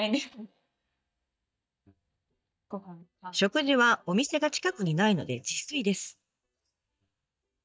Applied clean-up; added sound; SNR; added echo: neural mask model DeepFilterNet 3.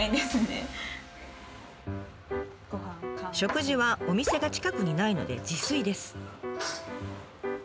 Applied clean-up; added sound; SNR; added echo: none; Piano + Mechanisms; 18 dB; none.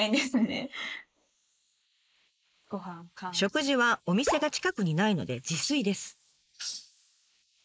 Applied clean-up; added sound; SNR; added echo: neural mask model Resemble Enhance denoiser.